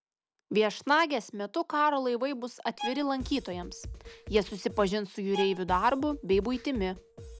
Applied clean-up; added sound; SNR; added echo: none; Drum kit + Bowed string instrument; 12 dB; none.